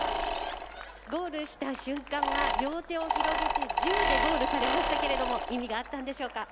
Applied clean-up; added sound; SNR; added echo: none; Mechanisms; -3 dB; none.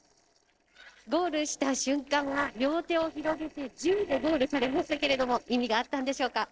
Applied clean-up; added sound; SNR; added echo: neural separator model SepFormer DNS4.